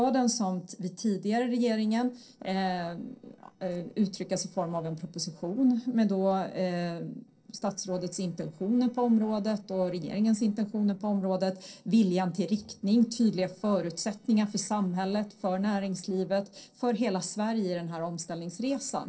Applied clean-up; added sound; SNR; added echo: neural separator model SepFormer DNS4.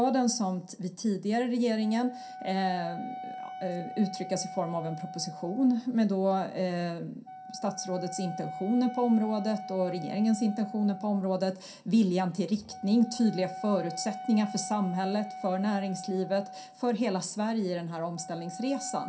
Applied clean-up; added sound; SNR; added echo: none; Wind instrument, woodwind instrument; 13 dB; reverberation time 0.3 s.